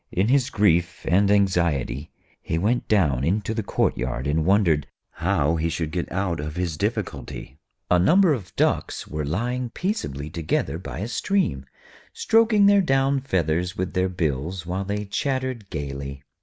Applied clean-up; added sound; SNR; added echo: none; none; none; none.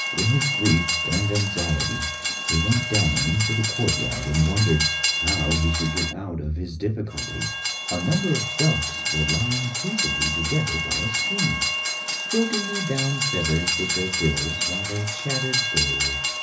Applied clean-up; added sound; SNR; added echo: none; Train; 1 dB; reverberation time 0.4 s.